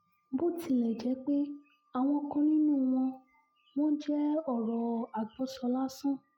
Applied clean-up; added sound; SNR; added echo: classical method log-MMSE.